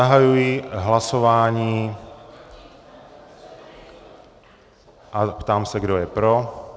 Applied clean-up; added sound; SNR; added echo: none; none; none; none.